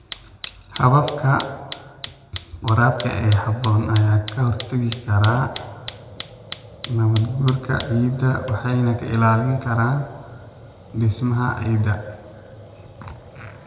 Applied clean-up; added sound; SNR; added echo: none; Fire; 18 dB; reverberation time 1.7 s.